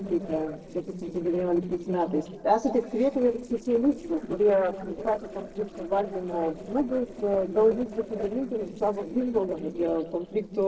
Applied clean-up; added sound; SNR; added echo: neural separator model SepFormer DNS4.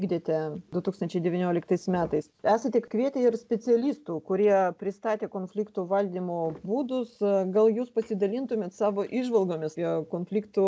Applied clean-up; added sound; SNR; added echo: none; none; none; none.